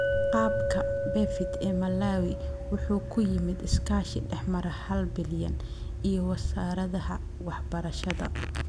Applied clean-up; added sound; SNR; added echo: none; Chink, clink; 6 dB; none.